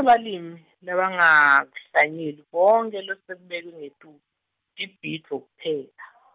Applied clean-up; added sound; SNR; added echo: none; none; none; none.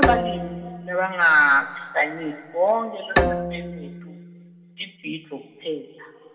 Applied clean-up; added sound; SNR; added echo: none; Bowed string instrument; 4 dB; reverberation time 2.2 s.